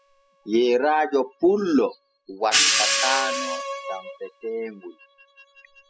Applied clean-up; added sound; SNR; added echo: classical method spectral subtraction.